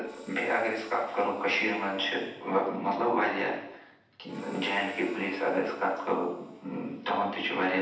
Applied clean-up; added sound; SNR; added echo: neural separator model SepFormer DNS4.